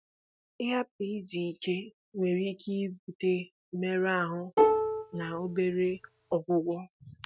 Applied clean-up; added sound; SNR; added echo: neural mask model RNNoise.